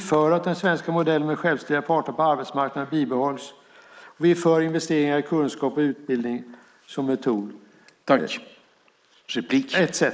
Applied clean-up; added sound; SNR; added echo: neural mask model Resemble Enhance denoiser.